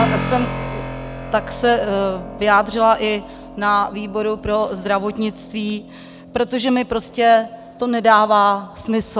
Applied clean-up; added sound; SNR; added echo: none; Keyboard (musical); 11 dB; none.